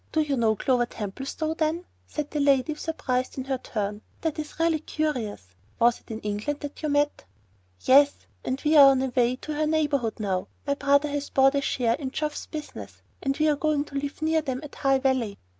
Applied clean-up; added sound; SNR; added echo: none; none; none; none.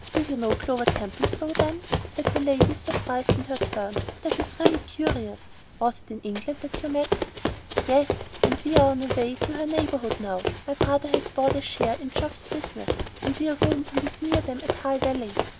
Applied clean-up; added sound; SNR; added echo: none; Run; 0 dB; none.